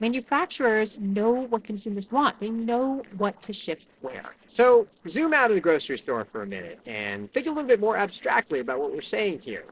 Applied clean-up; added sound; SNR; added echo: neural separator model SepFormer DNS4.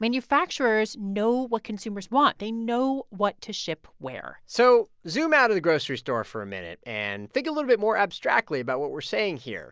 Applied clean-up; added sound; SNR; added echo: none; none; none; none.